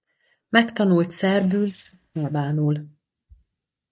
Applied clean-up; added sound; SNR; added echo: neural mask model DeepFilterNet 3.